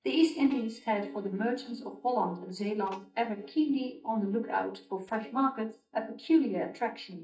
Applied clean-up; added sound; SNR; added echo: neural mask model DeepFilterNet 3.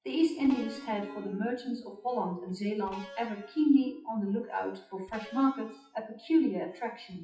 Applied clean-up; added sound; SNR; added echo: classical method WPE with log-MMSE.